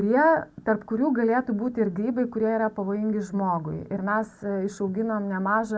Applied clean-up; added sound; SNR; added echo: none; none; none; none.